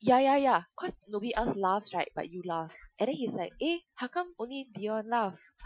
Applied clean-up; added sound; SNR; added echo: classical method Wiener filter.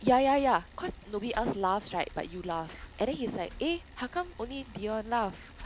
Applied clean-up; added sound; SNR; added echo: none; Bicycle; 17 dB; none.